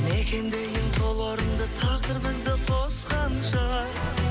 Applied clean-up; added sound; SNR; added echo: none; Squeak; 19 dB; none.